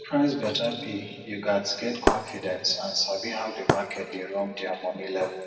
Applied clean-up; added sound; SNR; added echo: none; Shatter; 5 dB; reverberation time 2.0 s.